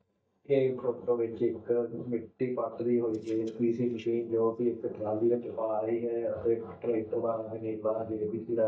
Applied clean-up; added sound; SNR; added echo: neural mask model DeepFilterNet 3.